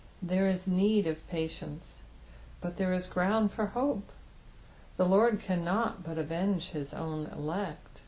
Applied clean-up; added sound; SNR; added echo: none; none; none; none.